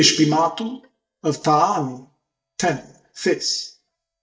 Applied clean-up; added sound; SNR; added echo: neural mask model DeepFilterNet 3.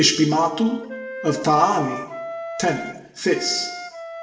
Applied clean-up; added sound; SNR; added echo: none; Wind instrument, woodwind instrument; 11 dB; reverberation time 1.0 s.